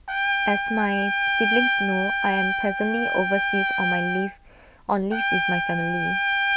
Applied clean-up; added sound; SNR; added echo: none; Trumpet; -3 dB; none.